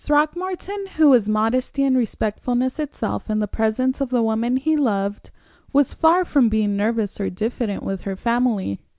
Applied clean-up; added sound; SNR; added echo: none; none; none; none.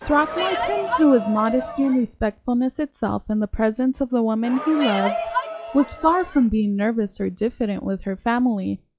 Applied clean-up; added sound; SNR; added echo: classical method log-MMSE.